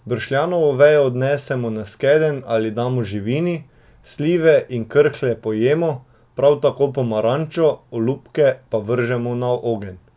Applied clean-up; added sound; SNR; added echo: none; none; none; none.